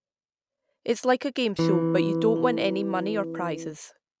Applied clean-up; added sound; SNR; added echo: none; Electric guitar; -1 dB; none.